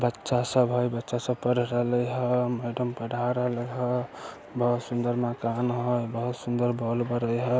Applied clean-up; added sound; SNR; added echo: none; none; none; none.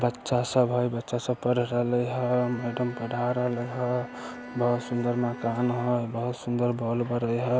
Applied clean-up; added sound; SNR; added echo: none; Bowed string instrument; 16 dB; none.